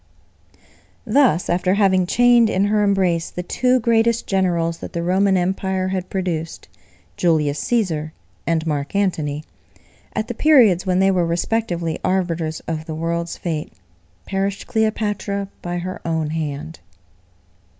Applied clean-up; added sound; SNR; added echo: none; none; none; none.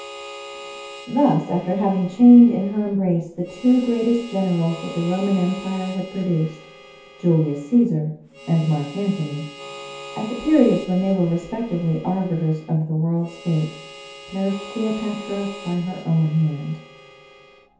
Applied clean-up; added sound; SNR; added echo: none; Harmonica; 18 dB; reverberation time 0.6 s.